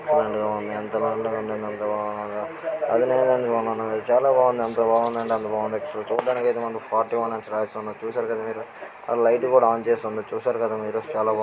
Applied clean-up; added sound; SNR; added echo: none; Rattle (instrument); 10 dB; none.